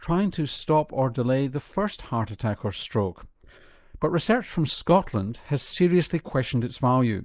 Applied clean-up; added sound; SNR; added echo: neural mask model Resemble Enhance denoiser.